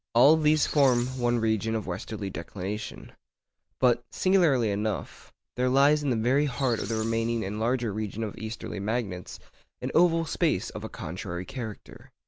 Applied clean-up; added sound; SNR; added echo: none; Squeak; 16 dB; none.